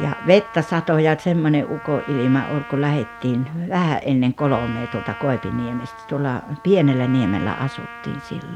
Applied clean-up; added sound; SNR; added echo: none; Trumpet; 16 dB; none.